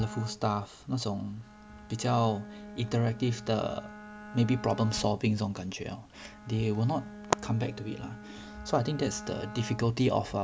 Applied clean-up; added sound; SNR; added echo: none; Bowed string instrument; 15 dB; none.